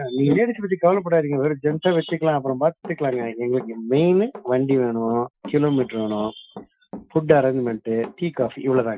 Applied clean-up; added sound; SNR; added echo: classical method Wiener filter.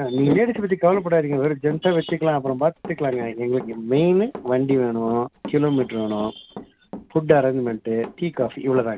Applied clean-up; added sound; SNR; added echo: none; Run; 18 dB; none.